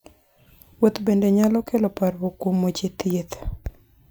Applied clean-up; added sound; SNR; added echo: none; none; none; none.